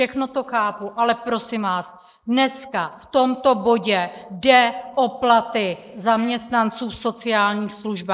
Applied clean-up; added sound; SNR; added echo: neural mask model Resemble Enhance denoiser.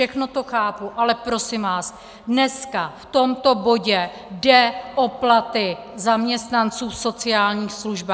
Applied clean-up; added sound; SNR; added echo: none; none; none; none.